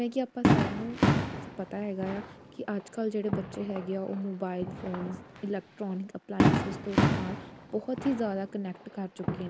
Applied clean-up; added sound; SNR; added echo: none; Fireworks; -3 dB; none.